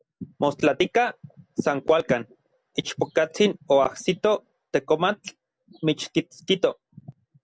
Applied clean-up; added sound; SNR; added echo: none; none; none; none.